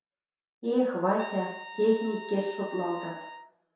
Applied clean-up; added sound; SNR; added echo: none; Trumpet; 15 dB; reverberation time 0.7 s.